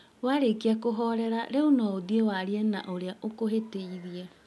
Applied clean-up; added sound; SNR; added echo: none; none; none; none.